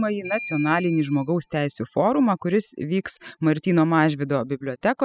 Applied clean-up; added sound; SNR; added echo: classical method spectral subtraction.